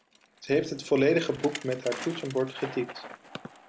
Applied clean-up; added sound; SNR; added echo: none; Bicycle; 15 dB; none.